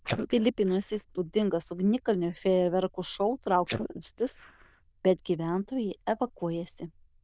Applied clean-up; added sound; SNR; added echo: neural diffusion model UNIVERSE++.